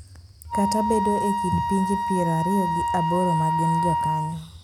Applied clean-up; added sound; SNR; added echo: none; Wind instrument, woodwind instrument; 0 dB; none.